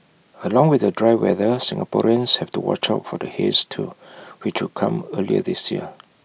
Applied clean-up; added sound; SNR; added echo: none; none; none; none.